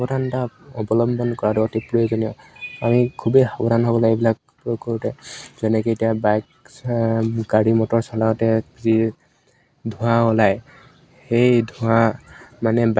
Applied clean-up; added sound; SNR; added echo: none; none; none; none.